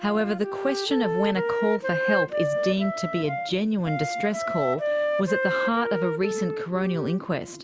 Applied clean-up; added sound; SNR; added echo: none; Wind instrument, woodwind instrument; 1 dB; none.